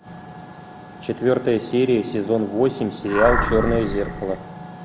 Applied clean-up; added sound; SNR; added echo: none; Animal; 3 dB; none.